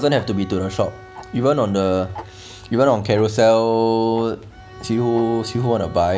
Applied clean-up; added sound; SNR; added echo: none; Tick-tock + Bowed string instrument; 20 dB; none.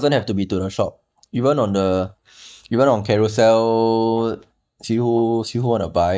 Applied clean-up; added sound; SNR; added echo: neural mask model DeepFilterNet 3.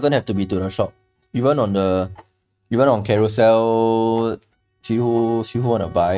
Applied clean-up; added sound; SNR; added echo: neural mask model RNNoise.